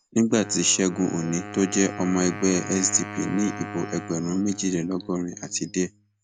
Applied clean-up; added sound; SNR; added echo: none; Wind instrument, woodwind instrument; 13 dB; none.